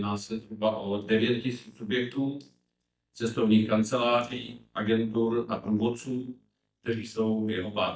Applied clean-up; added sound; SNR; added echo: neural mask model DeepFilterNet 3.